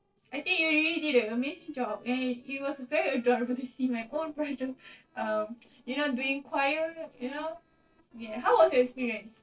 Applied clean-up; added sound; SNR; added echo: neural separator model SepFormer DNS4.